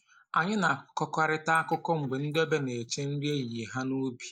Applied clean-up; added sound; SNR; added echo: neural mask model Resemble Enhance denoiser.